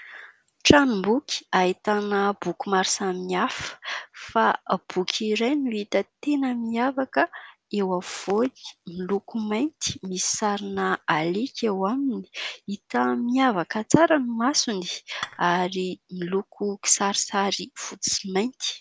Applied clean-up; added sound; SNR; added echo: none; Dishes, pots, and pans / Chink, clink; 12 dB; none.